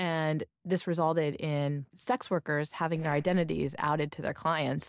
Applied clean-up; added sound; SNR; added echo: neural separator model SepFormer DNS4.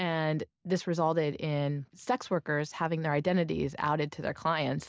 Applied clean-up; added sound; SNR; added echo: none; none; none; none.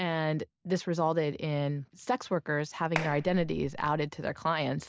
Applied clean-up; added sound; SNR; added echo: none; Clapping; 9 dB; none.